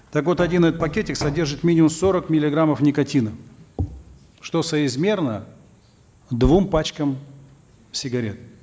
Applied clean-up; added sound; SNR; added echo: none; Knock; 12 dB; none.